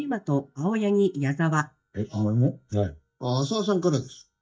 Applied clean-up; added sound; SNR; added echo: neural mask model DeepFilterNet 3.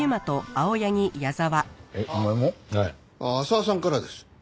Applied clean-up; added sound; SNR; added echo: none; none; none; none.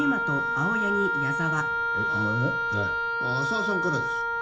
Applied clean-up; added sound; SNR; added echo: none; Wind instrument, woodwind instrument; -4 dB; reverberation time 0.4 s.